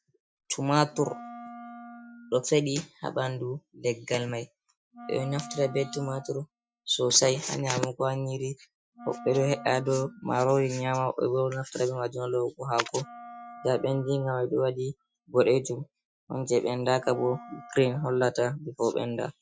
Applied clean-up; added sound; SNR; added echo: classical method Wiener filter.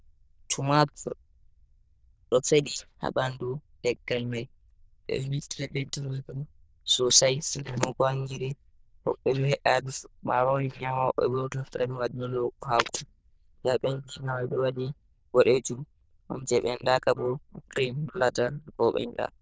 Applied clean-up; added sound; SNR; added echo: neural diffusion model UNIVERSE++.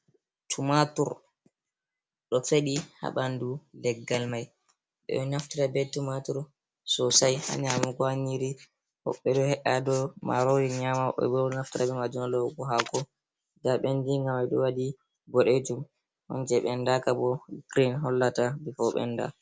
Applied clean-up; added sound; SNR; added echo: none; none; none; none.